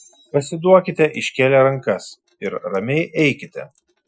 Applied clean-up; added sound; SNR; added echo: classical method Wiener filter.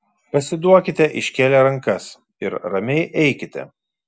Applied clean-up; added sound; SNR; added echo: none; none; none; none.